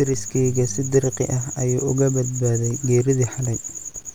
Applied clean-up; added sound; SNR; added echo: none; none; none; none.